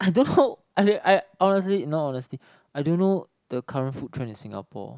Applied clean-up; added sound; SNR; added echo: none; none; none; none.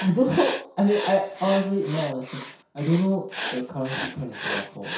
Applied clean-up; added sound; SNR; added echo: none; Writing; 8 dB; reverberation time 0.6 s.